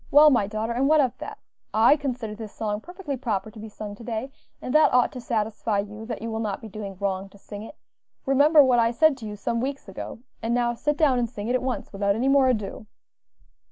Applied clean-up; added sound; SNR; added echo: none; none; none; none.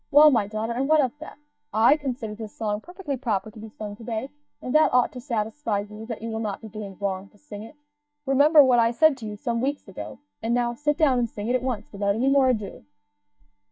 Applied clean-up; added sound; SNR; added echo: neural mask model DeepFilterNet 3.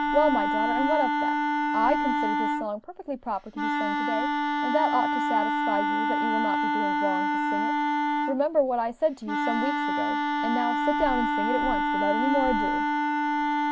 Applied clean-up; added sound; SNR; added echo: none; Wind instrument, woodwind instrument; -3 dB; none.